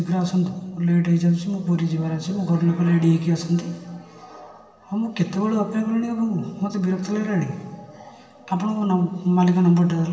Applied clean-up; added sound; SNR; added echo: none; none; none; reverberation time 1.1 s.